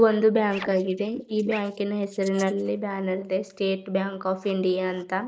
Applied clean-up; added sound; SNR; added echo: neural mask model Resemble Enhance denoiser.